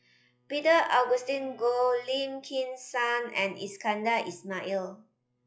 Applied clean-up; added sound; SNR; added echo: classical method log-MMSE.